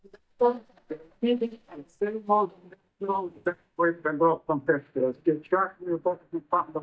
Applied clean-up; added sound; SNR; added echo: neural mask model DeepFilterNet 3.